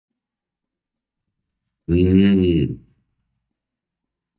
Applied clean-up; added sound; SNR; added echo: neural mask model DeepFilterNet 3.